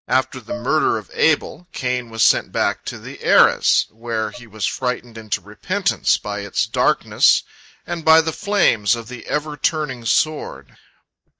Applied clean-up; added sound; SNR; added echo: neural mask model DeepFilterNet 3.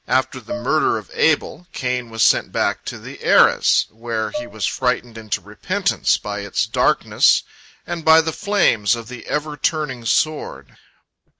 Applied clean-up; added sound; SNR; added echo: none; Dishes, pots, and pans; 10 dB; none.